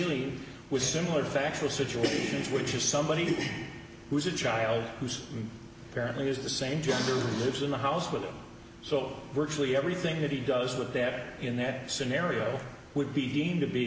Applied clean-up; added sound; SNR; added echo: none; none; none; none.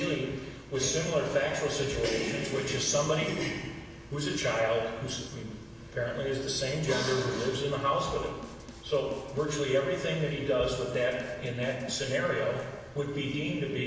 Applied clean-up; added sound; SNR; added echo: none; Drum kit; 18 dB; reverberation time 1.1 s.